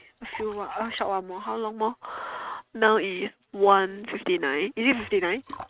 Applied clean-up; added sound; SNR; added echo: neural mask model RNNoise.